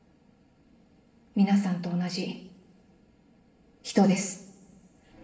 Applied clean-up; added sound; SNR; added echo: none; none; none; reverberation time 0.9 s.